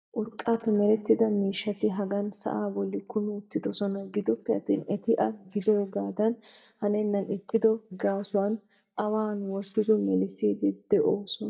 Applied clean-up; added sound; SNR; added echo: neural mask model DeepFilterNet 3.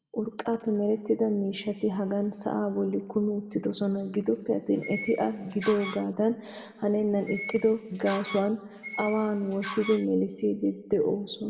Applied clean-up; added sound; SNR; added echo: none; Door; 12 dB; reverberation time 1.4 s.